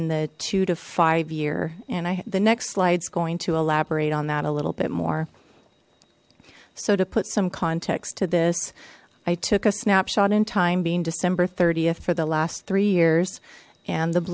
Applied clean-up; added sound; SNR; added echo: none; none; none; none.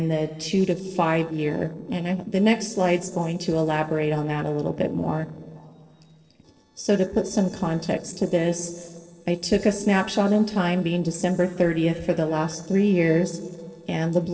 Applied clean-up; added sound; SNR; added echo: neural separator model SepFormer DNS4.